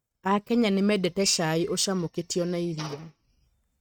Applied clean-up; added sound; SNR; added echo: neural mask model RNNoise.